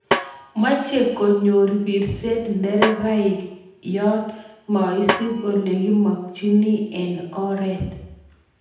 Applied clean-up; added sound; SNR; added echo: none; Snare drum; 7 dB; reverberation time 0.8 s.